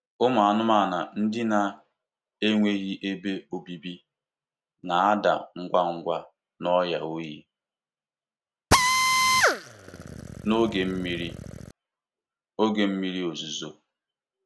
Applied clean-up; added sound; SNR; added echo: none; Drill; -3 dB; none.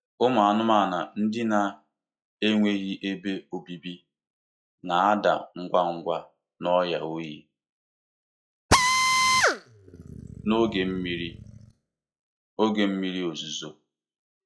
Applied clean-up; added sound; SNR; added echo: classical method log-MMSE.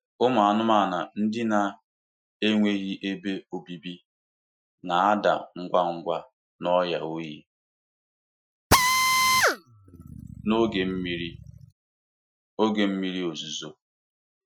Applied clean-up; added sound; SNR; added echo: classical method Wiener filter.